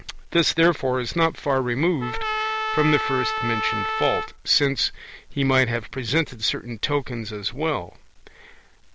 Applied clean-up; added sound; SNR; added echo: none; Trumpet; 4 dB; none.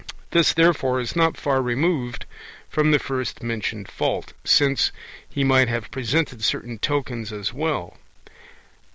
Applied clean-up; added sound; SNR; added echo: none; none; none; none.